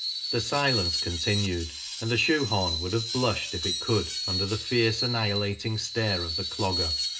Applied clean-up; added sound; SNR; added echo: none; Screech; 3 dB; reverberation time 0.2 s.